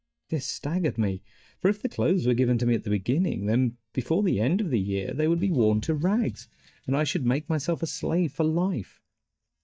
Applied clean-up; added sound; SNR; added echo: neural mask model DeepFilterNet 3.